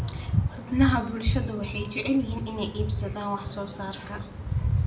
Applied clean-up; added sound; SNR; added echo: none; Dog; -1 dB; reverberation time 0.4 s.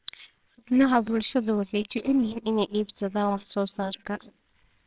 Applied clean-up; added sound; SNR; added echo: neural separator model SepFormer WHAMR!.